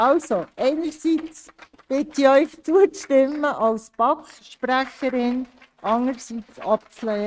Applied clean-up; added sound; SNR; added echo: neural mask model RNNoise.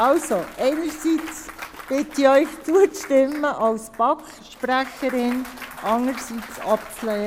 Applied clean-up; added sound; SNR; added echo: none; Applause / Cheering / Clapping; 17 dB; none.